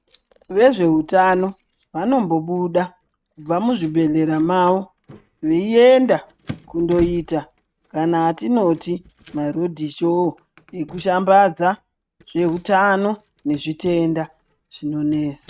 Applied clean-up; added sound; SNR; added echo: neural mask model RNNoise.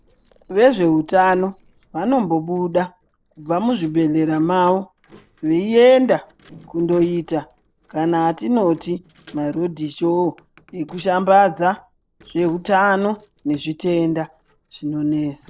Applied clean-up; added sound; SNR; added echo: neural separator model SepFormer DNS4.